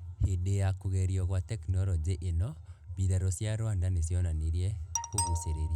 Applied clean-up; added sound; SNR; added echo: none; none; none; none.